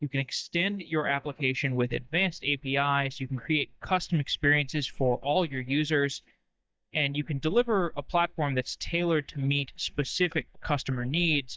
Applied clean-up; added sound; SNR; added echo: neural mask model DeepFilterNet 3.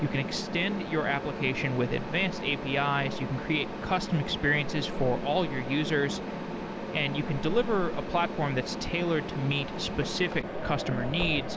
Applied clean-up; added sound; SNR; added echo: none; Mechanisms; 4 dB; none.